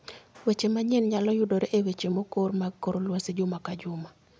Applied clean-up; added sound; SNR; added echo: none; none; none; none.